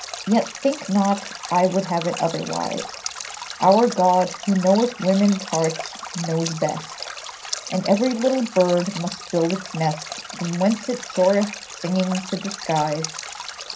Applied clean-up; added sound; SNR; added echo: none; Stream; 12 dB; reverberation time 0.3 s.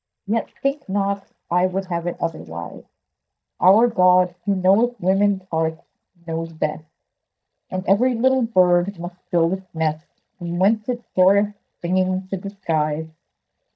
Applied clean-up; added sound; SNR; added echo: neural mask model DeepFilterNet 3.